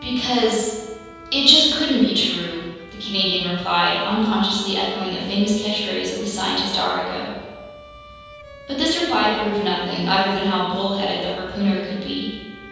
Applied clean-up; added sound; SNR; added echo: none; Bowed string instrument; 19 dB; reverberation time 1.2 s.